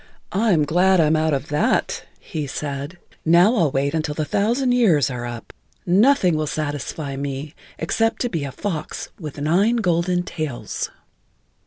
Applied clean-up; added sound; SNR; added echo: none; none; none; none.